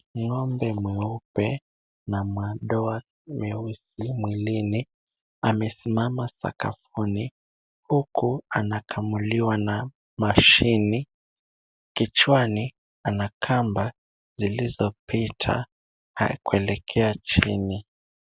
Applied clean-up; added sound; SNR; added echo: none; none; none; none.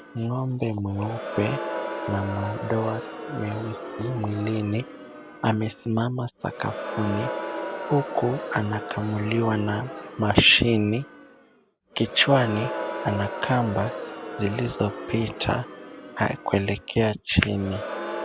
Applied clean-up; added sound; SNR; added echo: none; Crowd; 9 dB; none.